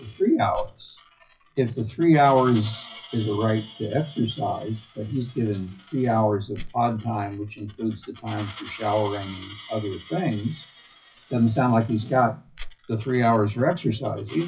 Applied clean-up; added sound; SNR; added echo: classical method WPE with log-MMSE.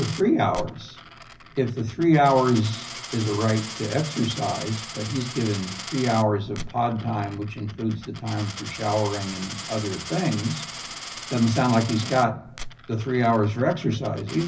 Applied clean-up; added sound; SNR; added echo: none; Coin (dropping); 13 dB; reverberation time 0.4 s.